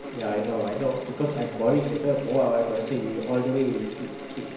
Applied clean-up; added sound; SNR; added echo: none; Mechanical fan; 12 dB; reverberation time 1.0 s.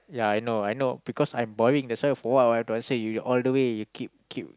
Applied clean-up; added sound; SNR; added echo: none; none; none; none.